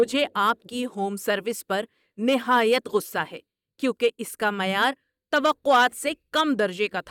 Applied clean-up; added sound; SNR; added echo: neural mask model DeepFilterNet 3.